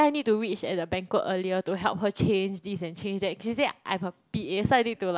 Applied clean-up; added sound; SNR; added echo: none; none; none; none.